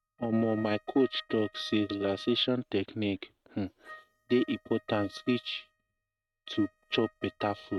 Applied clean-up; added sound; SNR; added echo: neural mask model RNNoise.